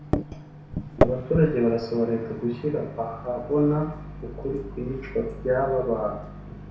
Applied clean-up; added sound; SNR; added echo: none; Microwave oven; 5 dB; reverberation time 0.6 s.